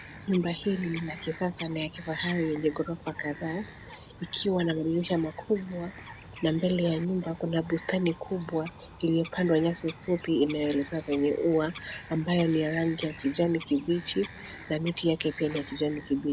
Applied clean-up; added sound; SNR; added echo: none; Bird vocalization, bird call, bird song; 17 dB; none.